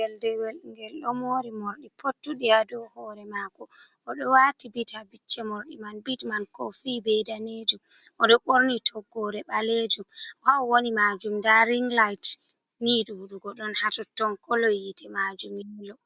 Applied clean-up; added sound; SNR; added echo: none; none; none; none.